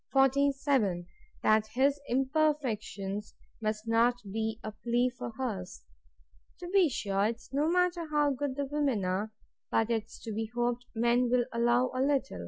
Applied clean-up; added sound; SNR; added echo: none; none; none; none.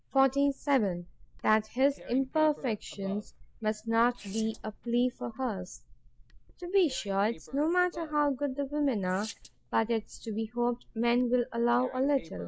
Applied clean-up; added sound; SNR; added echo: neural mask model Resemble Enhance denoiser.